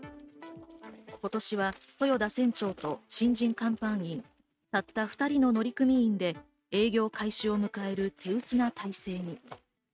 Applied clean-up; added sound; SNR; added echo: neural mask model RNNoise.